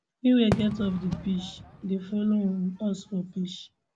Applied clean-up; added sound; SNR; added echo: none; Fireworks; 11 dB; none.